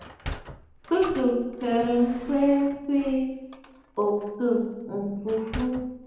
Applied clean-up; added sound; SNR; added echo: none; Sliding door; 15 dB; reverberation time 0.9 s.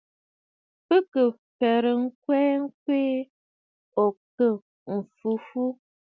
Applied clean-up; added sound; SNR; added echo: none; none; none; none.